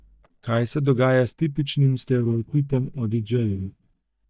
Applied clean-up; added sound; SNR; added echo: neural mask model DeepFilterNet 3.